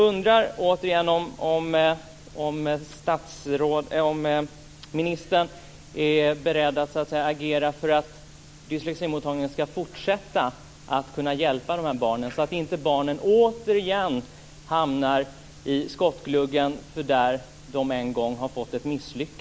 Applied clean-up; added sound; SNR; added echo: none; none; none; none.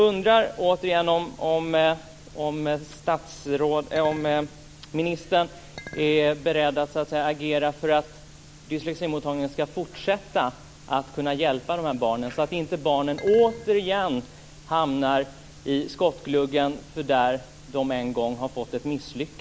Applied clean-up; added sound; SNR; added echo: none; Chink, clink; 19 dB; none.